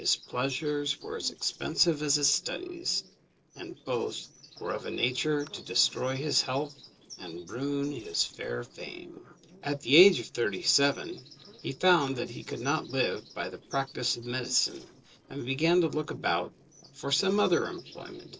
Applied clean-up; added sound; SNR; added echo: neural separator model SepFormer DNS4.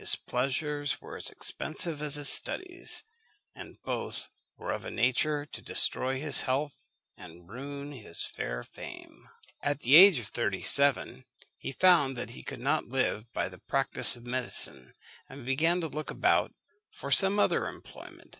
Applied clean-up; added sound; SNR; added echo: none; none; none; none.